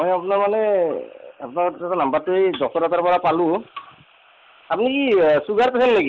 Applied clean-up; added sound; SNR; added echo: neural mask model Resemble Enhance denoiser.